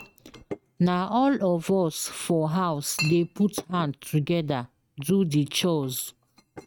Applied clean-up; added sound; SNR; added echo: neural mask model RNNoise.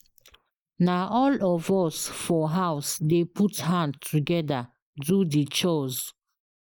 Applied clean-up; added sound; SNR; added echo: neural mask model Resemble Enhance denoiser.